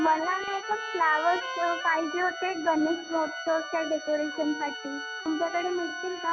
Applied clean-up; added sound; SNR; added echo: none; Organ + Trumpet; 8 dB; none.